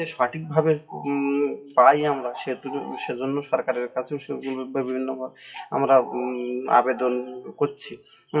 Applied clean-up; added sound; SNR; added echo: classical method WPE with log-MMSE.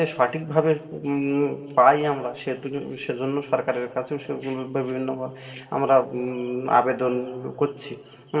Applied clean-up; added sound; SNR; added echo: neural separator model SepFormer DNS4.